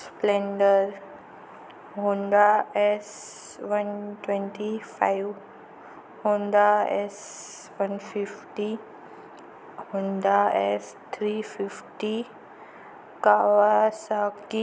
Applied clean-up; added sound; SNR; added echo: none; none; none; none.